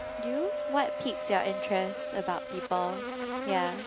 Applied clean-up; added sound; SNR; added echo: none; Wind + Buzz; 2 dB; none.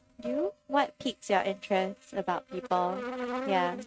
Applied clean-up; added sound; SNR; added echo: neural mask model RNNoise.